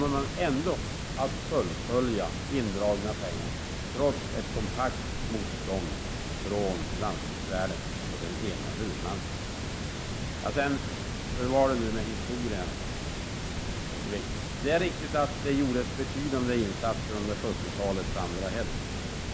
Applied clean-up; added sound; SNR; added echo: none; Water; 2 dB; none.